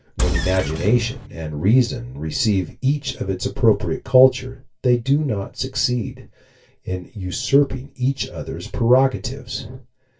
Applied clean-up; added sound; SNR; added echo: none; Engine; 3 dB; reverberation time 0.2 s.